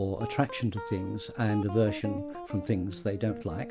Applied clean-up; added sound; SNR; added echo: none; Guitar; 10 dB; none.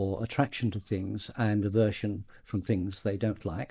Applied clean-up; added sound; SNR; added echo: neural mask model Resemble Enhance denoiser.